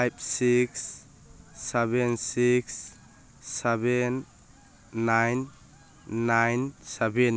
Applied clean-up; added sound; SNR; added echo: none; none; none; none.